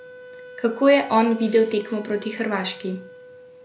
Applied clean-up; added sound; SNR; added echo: none; Wind instrument, woodwind instrument; 19 dB; none.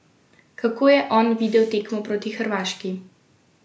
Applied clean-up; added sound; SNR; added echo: none; none; none; none.